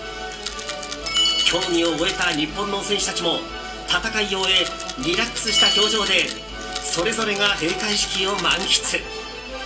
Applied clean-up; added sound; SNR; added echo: none; Rattle; 12 dB; reverberation time 0.2 s.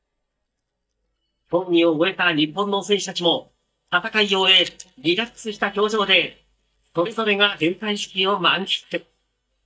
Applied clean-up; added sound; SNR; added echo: neural mask model DeepFilterNet 3.